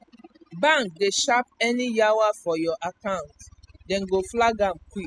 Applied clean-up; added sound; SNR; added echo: classical method spectral subtraction.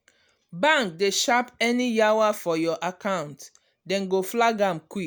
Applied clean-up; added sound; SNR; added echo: none; none; none; none.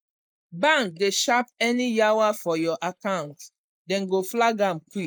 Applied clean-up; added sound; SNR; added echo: neural mask model Resemble Enhance denoiser.